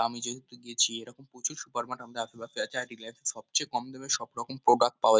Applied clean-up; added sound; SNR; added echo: none; none; none; none.